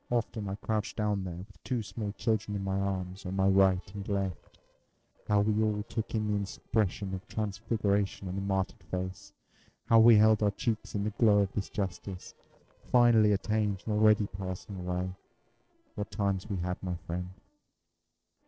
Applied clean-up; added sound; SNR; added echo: neural separator model SepFormer DNS4.